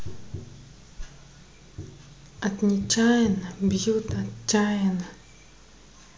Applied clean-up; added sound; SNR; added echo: none; Tap; 14 dB; none.